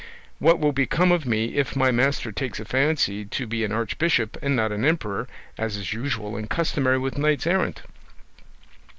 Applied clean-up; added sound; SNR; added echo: none; none; none; none.